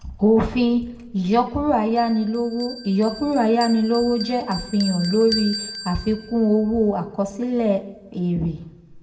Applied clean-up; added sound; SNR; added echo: none; Bell; 15 dB; reverberation time 0.6 s.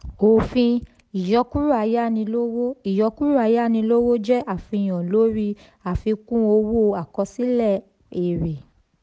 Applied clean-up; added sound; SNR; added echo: none; none; none; none.